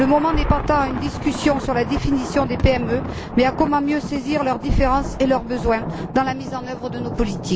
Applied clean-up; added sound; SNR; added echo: none; Boom + Thunder; 6 dB; none.